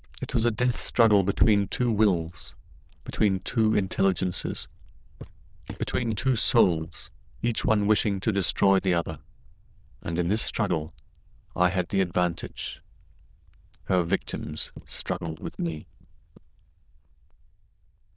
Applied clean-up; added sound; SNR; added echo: neural diffusion model UNIVERSE++.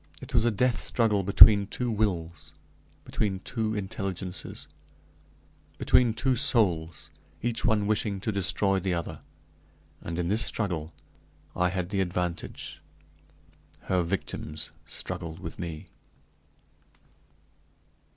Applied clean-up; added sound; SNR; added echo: none; none; none; none.